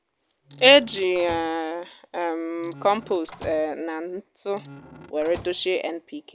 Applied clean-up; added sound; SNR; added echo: none; Squeak / Slam / Wood; 20 dB; none.